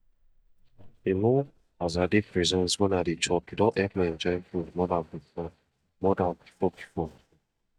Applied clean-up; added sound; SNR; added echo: neural mask model DeepFilterNet 3.